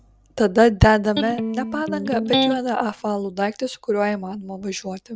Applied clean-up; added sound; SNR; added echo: none; Electric guitar; 3 dB; none.